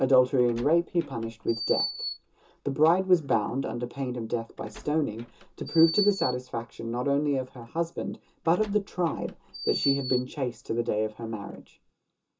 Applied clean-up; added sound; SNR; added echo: none; Door; 12 dB; reverberation time 0.2 s.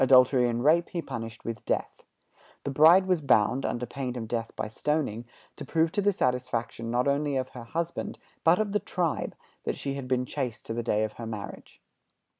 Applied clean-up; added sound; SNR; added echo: none; none; none; none.